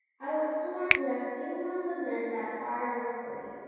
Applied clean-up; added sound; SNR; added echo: none; Finger snapping; 3 dB; reverberation time 2.2 s.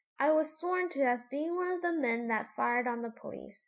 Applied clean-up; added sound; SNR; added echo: none; none; none; none.